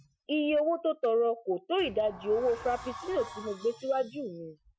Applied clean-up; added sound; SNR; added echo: classical method Wiener filter.